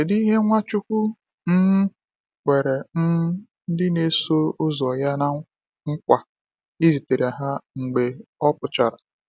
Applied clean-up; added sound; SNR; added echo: none; none; none; none.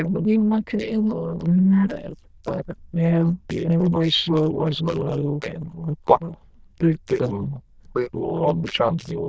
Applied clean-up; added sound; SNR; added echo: neural diffusion model UNIVERSE++.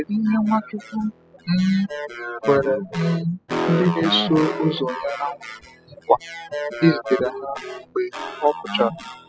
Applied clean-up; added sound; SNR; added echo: classical method spectral subtraction.